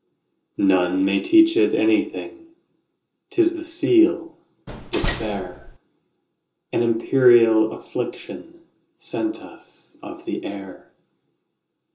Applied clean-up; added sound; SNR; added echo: none; Slam; 6 dB; reverberation time 0.2 s.